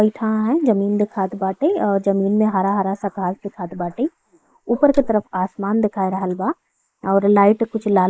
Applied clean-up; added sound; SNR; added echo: neural mask model Resemble Enhance denoiser.